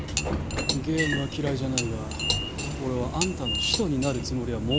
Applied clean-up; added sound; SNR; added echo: none; Sliding door / Train + Cutlery, silverware / Dishes, pots, and pans; 2 dB; none.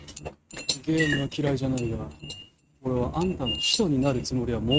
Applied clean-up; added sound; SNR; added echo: neural mask model RNNoise.